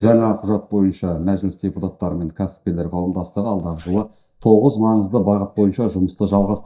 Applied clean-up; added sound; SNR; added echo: neural mask model DeepFilterNet 3.